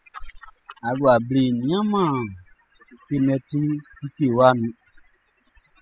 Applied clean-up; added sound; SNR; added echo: classical method spectral subtraction.